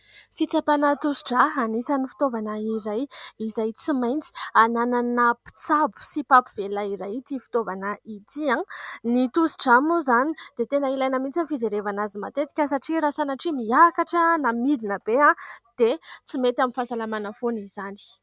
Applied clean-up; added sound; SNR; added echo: none; none; none; none.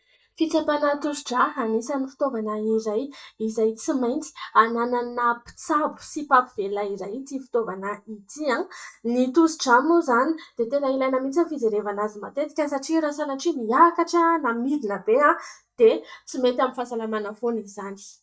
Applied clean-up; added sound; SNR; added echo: neural mask model DeepFilterNet 3.